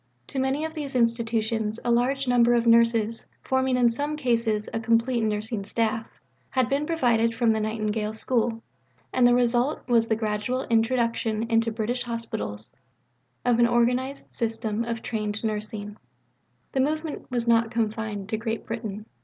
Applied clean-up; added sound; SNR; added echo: none; none; none; none.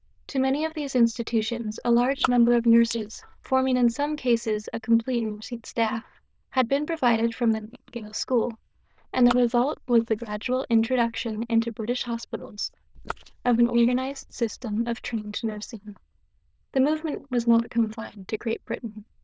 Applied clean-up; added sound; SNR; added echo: neural diffusion model UNIVERSE++.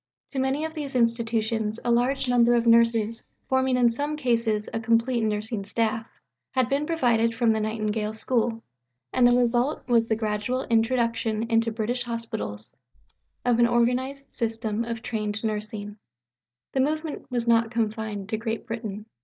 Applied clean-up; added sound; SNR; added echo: neural mask model DeepFilterNet 3.